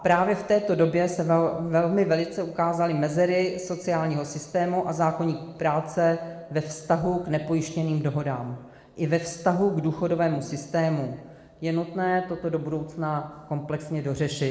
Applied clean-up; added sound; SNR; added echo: neural separator model SepFormer DNS4.